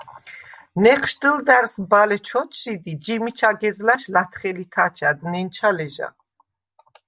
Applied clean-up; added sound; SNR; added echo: none; none; none; none.